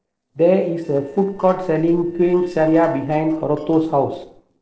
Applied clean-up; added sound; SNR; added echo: neural separator model SepFormer DNS4.